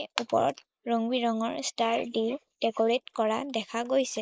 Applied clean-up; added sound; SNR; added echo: neural mask model Resemble Enhance denoiser.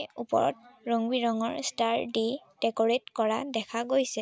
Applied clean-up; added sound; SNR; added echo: none; none; none; none.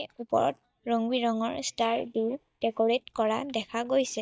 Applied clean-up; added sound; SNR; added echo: neural mask model DeepFilterNet 3.